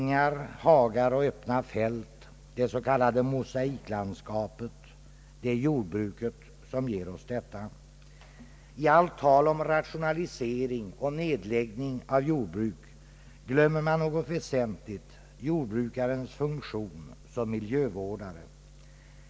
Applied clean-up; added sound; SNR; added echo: none; none; none; none.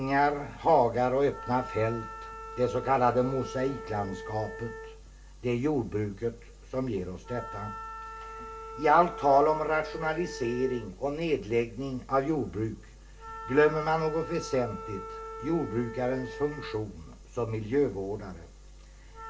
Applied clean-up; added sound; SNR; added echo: none; Wind instrument, woodwind instrument; 14 dB; reverberation time 0.2 s.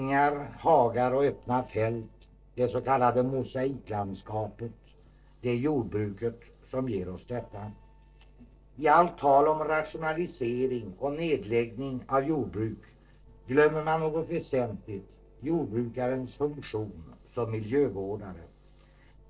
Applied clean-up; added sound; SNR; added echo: neural separator model SepFormer DNS4.